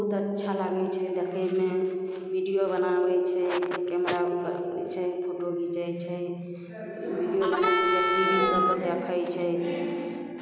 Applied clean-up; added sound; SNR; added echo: none; Harmonica; -1 dB; none.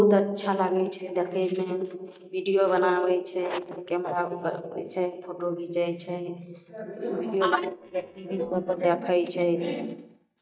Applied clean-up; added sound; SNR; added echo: neural mask model DeepFilterNet 3.